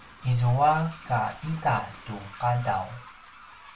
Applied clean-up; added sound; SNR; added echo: none; Train; 19 dB; reverberation time 0.2 s.